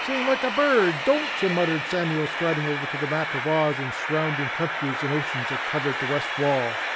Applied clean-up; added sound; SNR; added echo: none; Train; 3 dB; none.